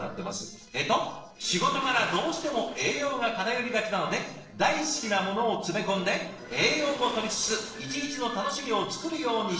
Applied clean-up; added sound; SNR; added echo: neural separator model SepFormer DNS4.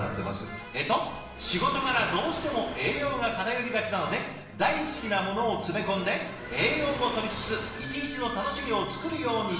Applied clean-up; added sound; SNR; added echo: none; Waves, surf; 15 dB; reverberation time 0.9 s.